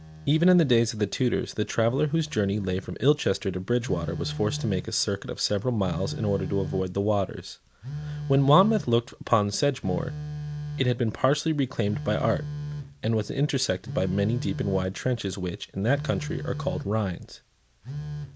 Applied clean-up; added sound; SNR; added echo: none; Telephone; 10 dB; none.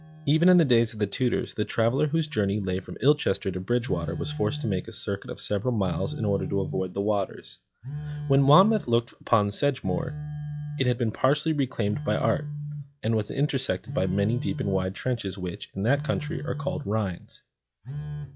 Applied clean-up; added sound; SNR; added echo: classical method log-MMSE.